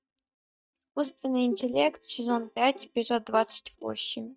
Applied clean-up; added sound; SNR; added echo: neural mask model DeepFilterNet 3.